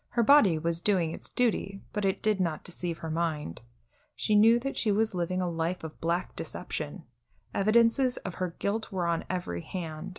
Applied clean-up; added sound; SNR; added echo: none; none; none; none.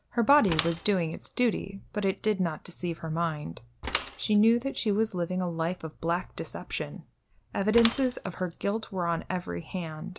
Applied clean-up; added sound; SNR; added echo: none; Mechanisms / Bicycle; 14 dB; none.